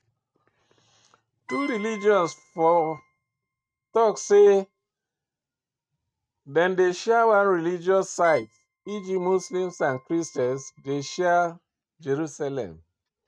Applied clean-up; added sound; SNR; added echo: neural mask model RNNoise.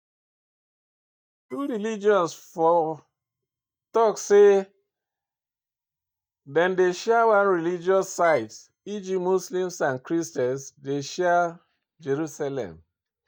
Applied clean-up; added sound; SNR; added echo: neural mask model DeepFilterNet 3.